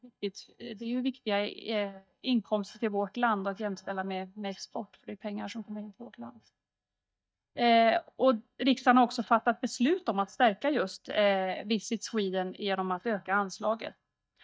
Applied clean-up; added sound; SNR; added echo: neural mask model DeepFilterNet 3.